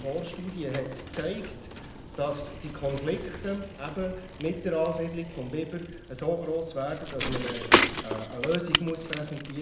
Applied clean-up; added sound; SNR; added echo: none; Bicycle; 1 dB; reverberation time 0.8 s.